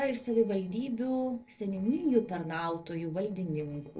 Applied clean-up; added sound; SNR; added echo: neural separator model SepFormer DNS4.